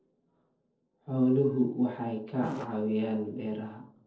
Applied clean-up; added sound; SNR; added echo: neural separator model SepFormer DNS4.